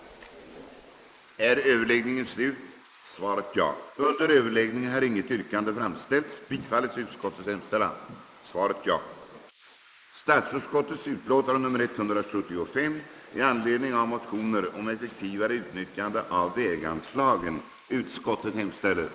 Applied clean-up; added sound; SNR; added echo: neural mask model Resemble Enhance denoiser.